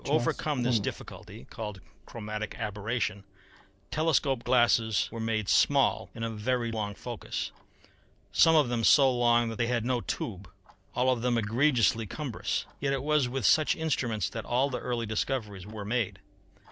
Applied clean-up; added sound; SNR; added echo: none; Clock; 15 dB; none.